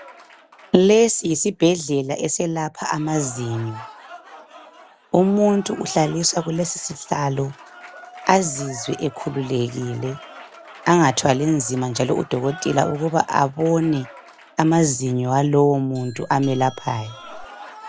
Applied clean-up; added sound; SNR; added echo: none; Doorbell + Applause / Cheering; 20 dB; none.